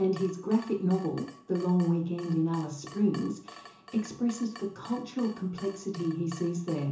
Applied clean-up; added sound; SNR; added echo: none; Drip / Water tap, faucet; 20 dB; reverberation time 0.7 s.